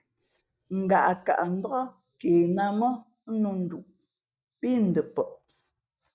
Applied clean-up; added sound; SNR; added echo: neural mask model DeepFilterNet 3.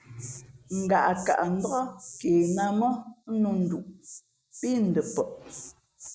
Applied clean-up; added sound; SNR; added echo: none; Insect; 19 dB; none.